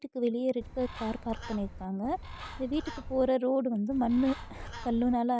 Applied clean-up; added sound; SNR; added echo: none; Bird; 12 dB; none.